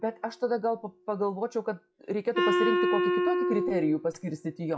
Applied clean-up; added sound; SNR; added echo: classical method log-MMSE.